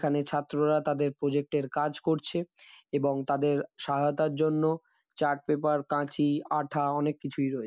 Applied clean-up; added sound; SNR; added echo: none; none; none; none.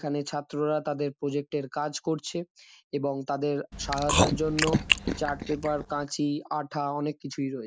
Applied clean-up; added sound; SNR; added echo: neural mask model DeepFilterNet 3.